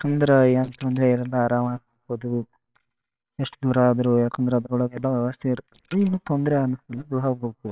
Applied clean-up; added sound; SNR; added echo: neural separator model SepFormer WHAMR!.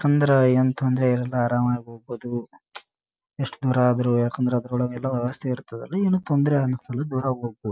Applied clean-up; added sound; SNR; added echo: none; none; none; none.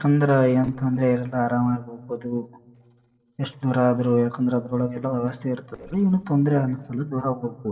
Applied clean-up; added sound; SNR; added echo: neural separator model SepFormer DNS4.